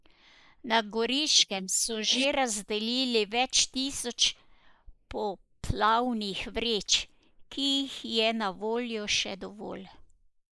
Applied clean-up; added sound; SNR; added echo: neural mask model Resemble Enhance denoiser.